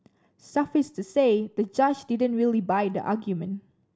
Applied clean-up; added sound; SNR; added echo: none; none; none; none.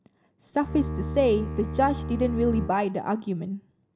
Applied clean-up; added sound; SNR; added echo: none; Bowed string instrument; 6 dB; none.